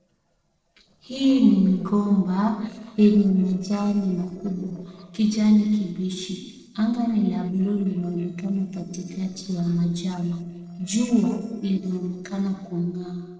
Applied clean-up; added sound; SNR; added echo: neural separator model SepFormer DNS4.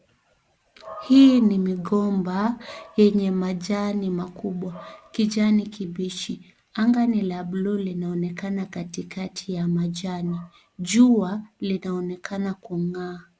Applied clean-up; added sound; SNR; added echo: none; none; none; none.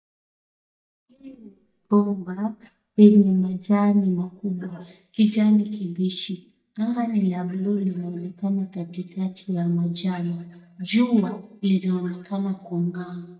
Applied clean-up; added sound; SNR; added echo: neural mask model DeepFilterNet 3.